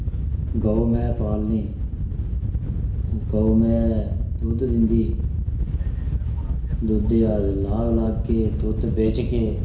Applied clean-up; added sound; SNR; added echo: none; Wind / Boat, Water vehicle; -1 dB; reverberation time 0.7 s.